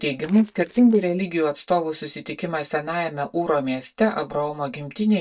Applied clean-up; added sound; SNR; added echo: neural mask model DeepFilterNet 3.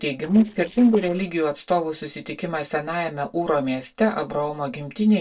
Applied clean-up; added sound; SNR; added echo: neural separator model SepFormer DNS4.